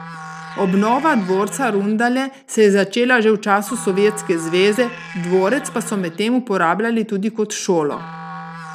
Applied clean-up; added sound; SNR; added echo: none; Musical instrument; 16 dB; none.